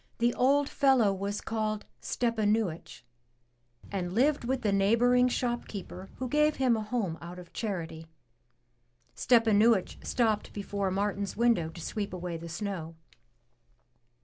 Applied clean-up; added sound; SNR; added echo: none; Boat, Water vehicle; 18 dB; none.